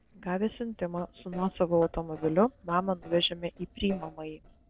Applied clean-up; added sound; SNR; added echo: neural separator model SepFormer DNS4.